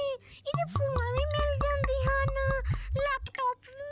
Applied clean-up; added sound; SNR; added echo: none; Liquid; 0 dB; none.